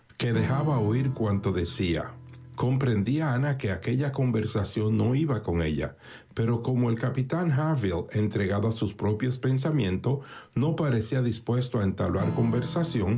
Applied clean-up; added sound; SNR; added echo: none; Strum; 15 dB; none.